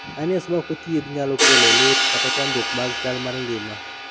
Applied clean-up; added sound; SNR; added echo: none; Hi-hat; -4 dB; reverberation time 1.1 s.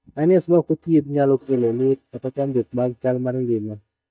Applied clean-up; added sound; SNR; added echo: neural mask model DeepFilterNet 3.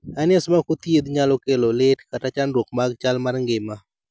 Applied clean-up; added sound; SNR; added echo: none; none; none; none.